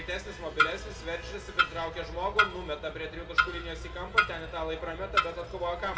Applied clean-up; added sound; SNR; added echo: none; Clock; -4 dB; reverberation time 1.3 s.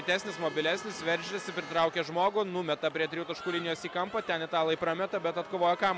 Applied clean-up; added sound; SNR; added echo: none; none; none; none.